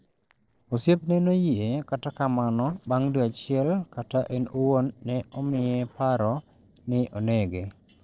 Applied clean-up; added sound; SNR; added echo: neural separator model SepFormer DNS4.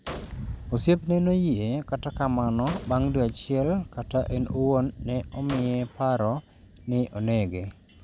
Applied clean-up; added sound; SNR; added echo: none; Gunshot, gunfire; 19 dB; none.